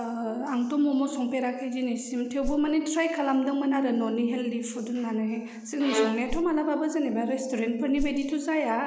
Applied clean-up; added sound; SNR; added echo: none; Bowed string instrument + Whoosh, swoosh, swish; 6 dB; none.